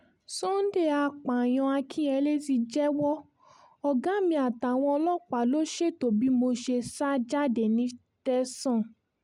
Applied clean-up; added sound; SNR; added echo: none; none; none; none.